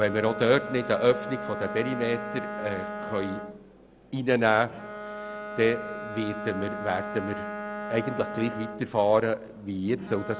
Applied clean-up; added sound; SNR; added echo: none; Bowed string instrument; 9 dB; none.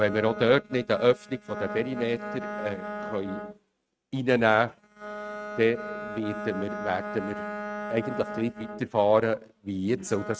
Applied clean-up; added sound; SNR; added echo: neural mask model RNNoise.